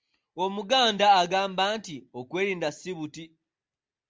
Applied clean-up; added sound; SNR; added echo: none; none; none; none.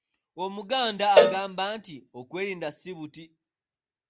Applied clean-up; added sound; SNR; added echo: none; Cowbell; -5 dB; none.